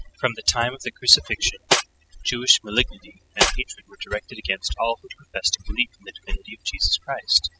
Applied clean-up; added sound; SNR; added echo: classical method spectral subtraction.